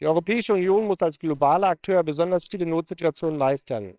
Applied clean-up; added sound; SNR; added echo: neural separator model SepFormer WHAMR!.